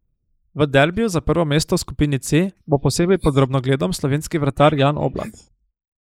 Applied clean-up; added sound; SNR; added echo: neural mask model Resemble Enhance denoiser.